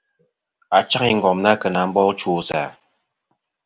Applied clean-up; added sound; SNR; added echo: none; none; none; none.